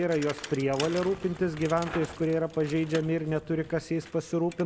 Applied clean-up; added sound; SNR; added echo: none; Bicycle; 14 dB; none.